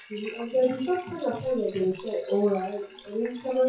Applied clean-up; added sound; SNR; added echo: classical method WPE with log-MMSE.